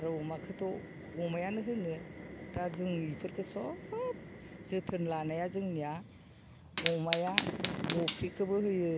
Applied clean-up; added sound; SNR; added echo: none; Fire; 3 dB; none.